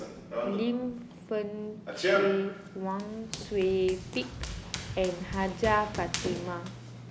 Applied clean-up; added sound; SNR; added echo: none; Run; 4 dB; none.